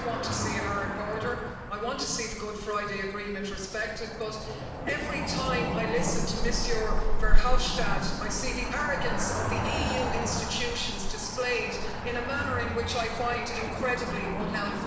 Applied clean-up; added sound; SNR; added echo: none; Cricket / Motor vehicle (road); -4 dB; reverberation time 1.2 s.